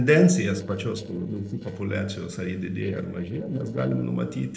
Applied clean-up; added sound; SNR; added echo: neural separator model SepFormer DNS4.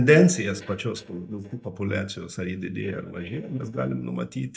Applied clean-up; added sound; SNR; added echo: neural mask model DeepFilterNet 3.